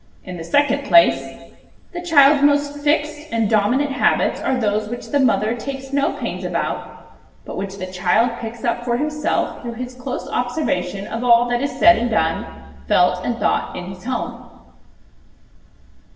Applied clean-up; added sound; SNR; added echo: none; Bowed string instrument; 19 dB; reverberation time 1.1 s.